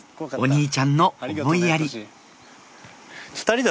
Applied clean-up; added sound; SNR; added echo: none; none; none; none.